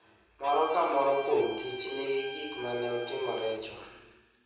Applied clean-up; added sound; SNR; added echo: none; Bowed string instrument; 13 dB; reverberation time 1.0 s.